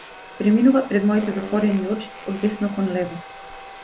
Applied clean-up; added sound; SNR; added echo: none; Domestic sounds, home sounds + Fart; 16 dB; none.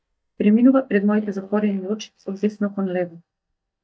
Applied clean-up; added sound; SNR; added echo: neural mask model DeepFilterNet 3.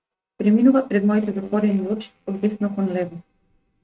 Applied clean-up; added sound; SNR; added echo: neural mask model RNNoise.